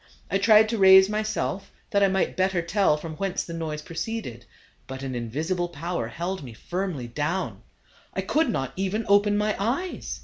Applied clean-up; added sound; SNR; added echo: none; none; none; none.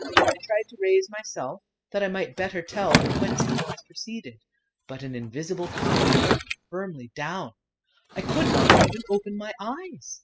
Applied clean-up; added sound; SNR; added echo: classical method spectral subtraction.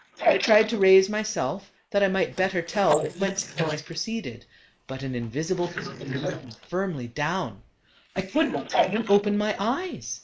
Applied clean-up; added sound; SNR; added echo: neural mask model Resemble Enhance denoiser.